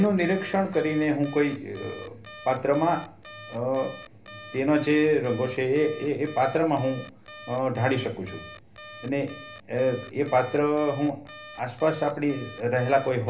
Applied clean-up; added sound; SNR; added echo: none; Alarm; 11 dB; reverberation time 0.3 s.